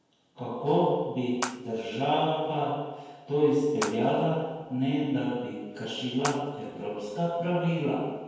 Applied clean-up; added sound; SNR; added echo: none; Water / Splash, splatter; 13 dB; reverberation time 1.2 s.